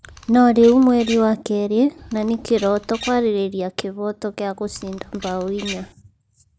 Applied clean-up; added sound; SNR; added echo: none; Bird vocalization, bird call, bird song; 18 dB; none.